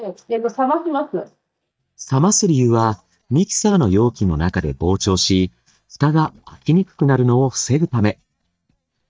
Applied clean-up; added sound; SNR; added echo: neural mask model DeepFilterNet 3.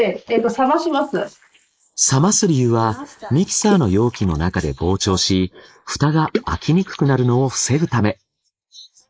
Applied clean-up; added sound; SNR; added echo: neural mask model Resemble Enhance denoiser.